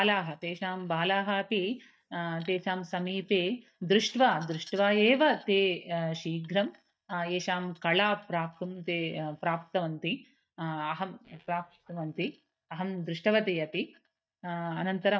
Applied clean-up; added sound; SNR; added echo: neural mask model DeepFilterNet 3.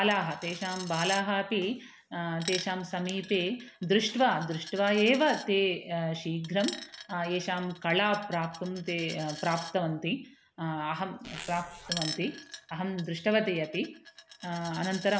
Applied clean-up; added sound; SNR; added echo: none; Zipper (clothing) + Coin (dropping); 15 dB; none.